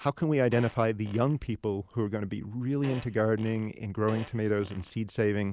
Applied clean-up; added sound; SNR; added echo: none; Fart; 18 dB; none.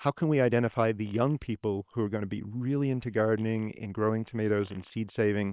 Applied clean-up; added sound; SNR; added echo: neural separator model SepFormer WHAM!.